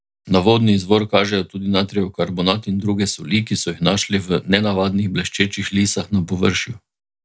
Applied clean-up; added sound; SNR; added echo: none; none; none; none.